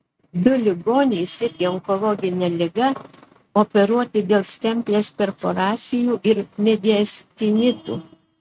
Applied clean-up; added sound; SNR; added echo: neural mask model RNNoise.